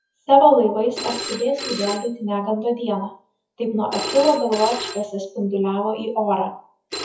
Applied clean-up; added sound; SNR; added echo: classical method WPE with log-MMSE.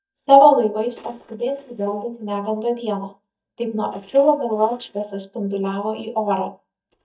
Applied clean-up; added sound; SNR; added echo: neural mask model DeepFilterNet 3.